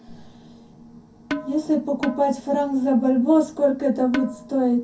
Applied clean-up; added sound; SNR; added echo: none; Percussion; 10 dB; reverberation time 0.3 s.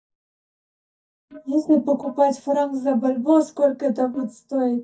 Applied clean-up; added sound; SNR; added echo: neural mask model DeepFilterNet 3.